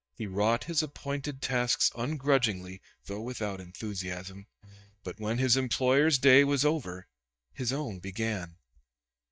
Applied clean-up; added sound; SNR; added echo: neural mask model DeepFilterNet 3.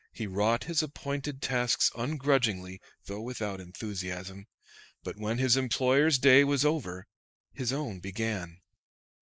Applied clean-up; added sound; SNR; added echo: neural mask model Resemble Enhance denoiser.